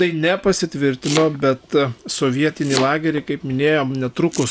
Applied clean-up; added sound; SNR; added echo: none; Domestic sounds, home sounds; 14 dB; none.